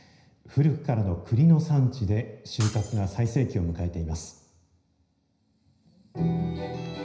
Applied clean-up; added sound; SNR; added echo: none; Shatter; 19 dB; reverberation time 0.9 s.